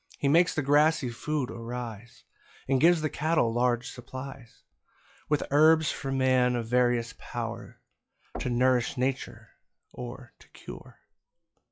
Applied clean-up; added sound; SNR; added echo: classical method log-MMSE.